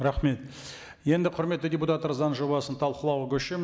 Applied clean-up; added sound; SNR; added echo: none; none; none; none.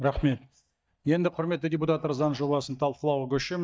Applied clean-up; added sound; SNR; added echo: neural mask model DeepFilterNet 3.